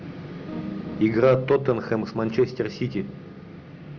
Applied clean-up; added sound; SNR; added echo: none; Guitar; 11 dB; none.